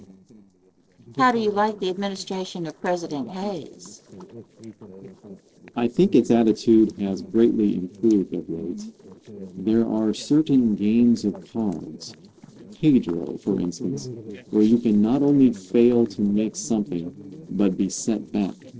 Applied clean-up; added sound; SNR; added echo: neural separator model SepFormer DNS4.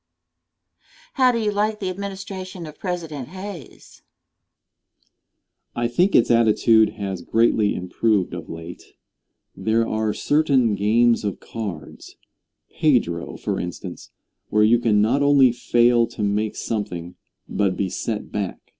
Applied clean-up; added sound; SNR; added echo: none; none; none; none.